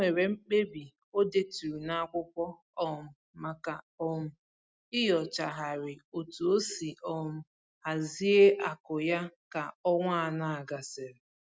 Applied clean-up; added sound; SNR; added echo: none; none; none; none.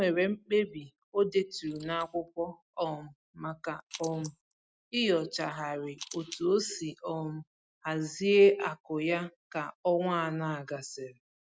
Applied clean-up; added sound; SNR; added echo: neural mask model Resemble Enhance denoiser.